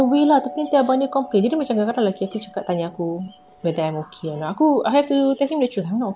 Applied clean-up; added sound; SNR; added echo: none; Doorbell; 19 dB; none.